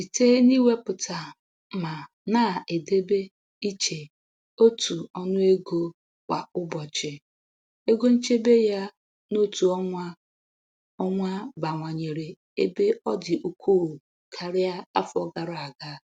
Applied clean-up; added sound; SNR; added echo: none; none; none; none.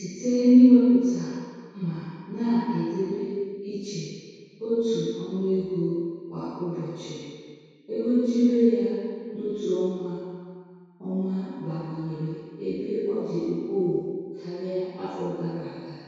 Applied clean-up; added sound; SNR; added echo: none; none; none; reverberation time 2.0 s.